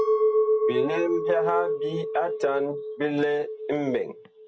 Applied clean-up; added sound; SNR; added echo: none; Chink, clink; -1 dB; none.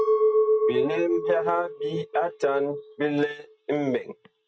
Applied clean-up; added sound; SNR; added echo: neural mask model RNNoise.